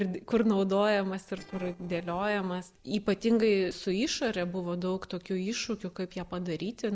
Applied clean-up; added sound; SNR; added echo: neural separator model SepFormer DNS4.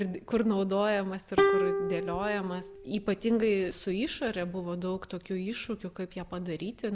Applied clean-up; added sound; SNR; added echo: none; Plucked string instrument; 0 dB; none.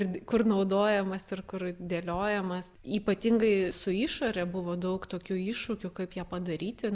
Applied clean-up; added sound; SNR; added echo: none; none; none; none.